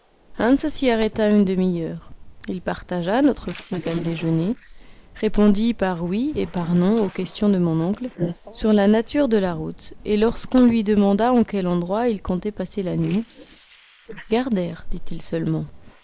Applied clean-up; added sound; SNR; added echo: neural mask model Resemble Enhance denoiser.